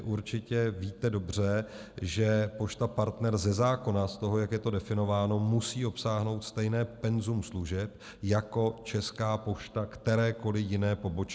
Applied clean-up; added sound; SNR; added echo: none; none; none; none.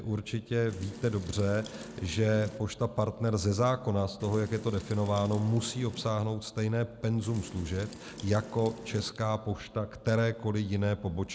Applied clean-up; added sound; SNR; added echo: none; Wind; 15 dB; none.